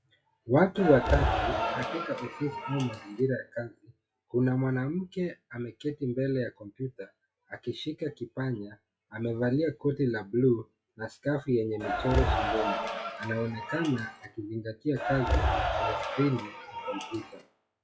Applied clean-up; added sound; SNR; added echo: classical method log-MMSE.